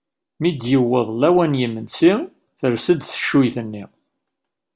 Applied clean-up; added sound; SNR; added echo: none; none; none; none.